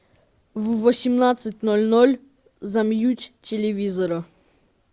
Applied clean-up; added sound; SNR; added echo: none; none; none; none.